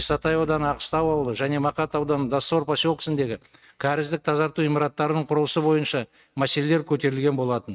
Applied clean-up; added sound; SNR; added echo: neural mask model RNNoise.